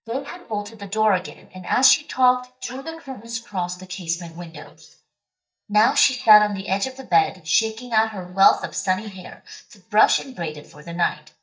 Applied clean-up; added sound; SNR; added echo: neural mask model DeepFilterNet 3.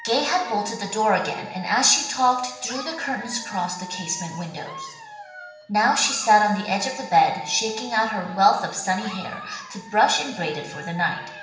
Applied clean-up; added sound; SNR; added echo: none; Alarm / Dog; 16 dB; reverberation time 1.1 s.